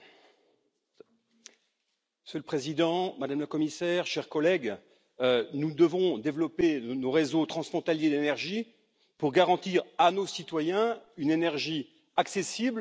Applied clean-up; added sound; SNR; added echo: none; none; none; none.